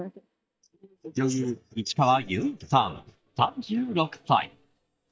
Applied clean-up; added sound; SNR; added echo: neural mask model DeepFilterNet 3.